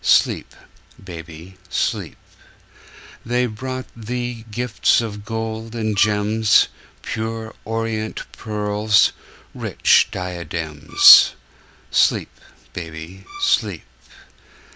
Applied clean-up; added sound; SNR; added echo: none; Bowed string instrument; 16 dB; none.